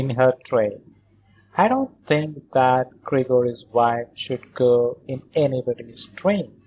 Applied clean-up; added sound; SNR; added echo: none; none; none; none.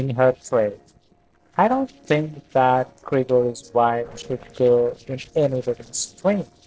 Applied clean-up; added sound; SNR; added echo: neural separator model SepFormer DNS4.